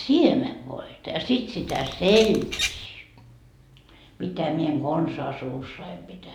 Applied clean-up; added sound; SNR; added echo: none; Bird vocalization, bird call, bird song; 7 dB; none.